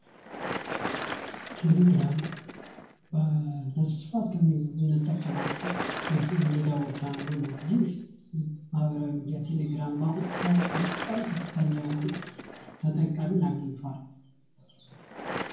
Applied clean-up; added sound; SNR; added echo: none; Bicycle; 10 dB; reverberation time 0.9 s.